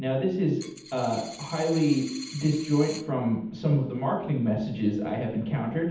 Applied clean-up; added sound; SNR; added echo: none; Coin (dropping); 16 dB; reverberation time 0.8 s.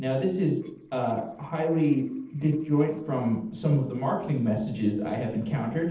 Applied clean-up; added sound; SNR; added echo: neural separator model SepFormer DNS4.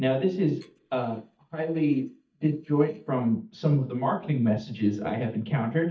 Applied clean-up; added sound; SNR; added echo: neural mask model DeepFilterNet 3.